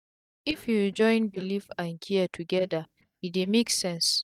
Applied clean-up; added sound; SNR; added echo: neural mask model DeepFilterNet 3.